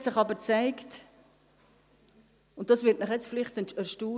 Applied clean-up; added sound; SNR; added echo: none; none; none; none.